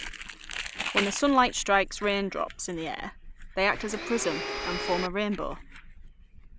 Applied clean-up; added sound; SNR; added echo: none; Domestic sounds, home sounds + Crumpling, crinkling; 7 dB; none.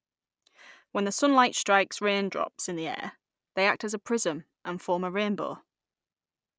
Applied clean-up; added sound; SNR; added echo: none; none; none; none.